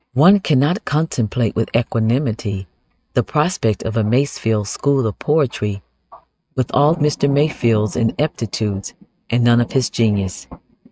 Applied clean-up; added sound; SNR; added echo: neural mask model RNNoise.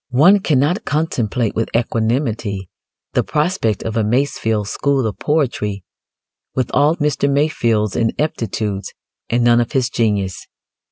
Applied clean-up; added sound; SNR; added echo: none; none; none; none.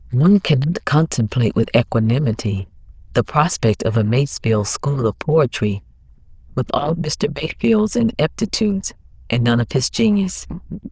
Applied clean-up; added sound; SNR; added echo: neural diffusion model UNIVERSE++.